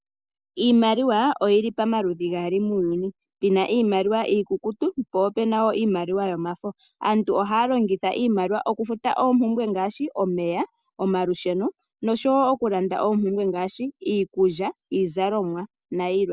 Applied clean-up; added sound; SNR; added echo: none; none; none; none.